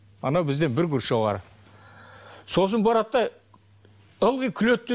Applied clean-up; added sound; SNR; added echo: none; none; none; none.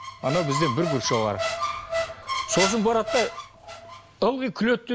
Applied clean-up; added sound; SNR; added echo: none; Squeak; 4 dB; none.